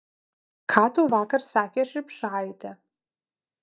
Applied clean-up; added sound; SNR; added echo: neural mask model DeepFilterNet 3.